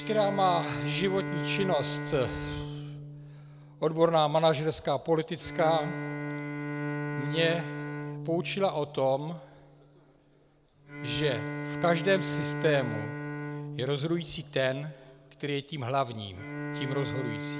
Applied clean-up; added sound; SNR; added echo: none; Bowed string instrument; 7 dB; none.